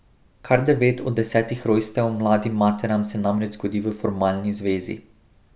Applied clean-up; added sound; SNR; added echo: none; none; none; none.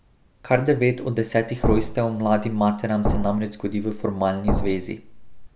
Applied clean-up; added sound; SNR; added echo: none; Thump, thud; 2 dB; none.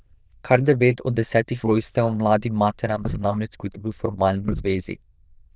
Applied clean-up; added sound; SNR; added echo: neural diffusion model UNIVERSE++.